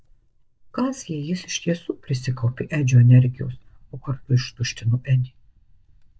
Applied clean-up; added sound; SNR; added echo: neural mask model DeepFilterNet 3.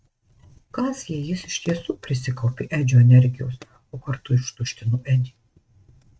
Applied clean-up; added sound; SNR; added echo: neural mask model RNNoise.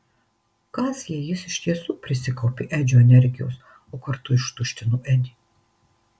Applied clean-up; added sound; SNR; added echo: none; none; none; none.